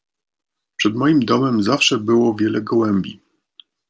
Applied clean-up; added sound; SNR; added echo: none; none; none; none.